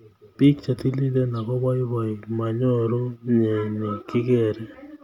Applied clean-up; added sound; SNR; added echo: none; none; none; none.